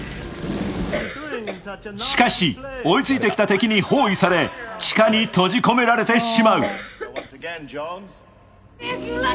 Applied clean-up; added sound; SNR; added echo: none; Cough; 9 dB; none.